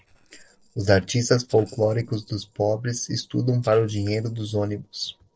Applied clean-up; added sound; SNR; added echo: neural separator model SepFormer DNS4.